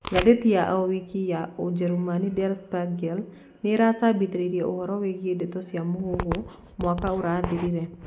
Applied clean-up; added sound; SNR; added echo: none; none; none; none.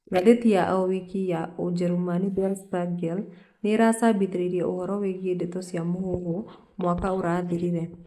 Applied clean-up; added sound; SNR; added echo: neural mask model Resemble Enhance denoiser.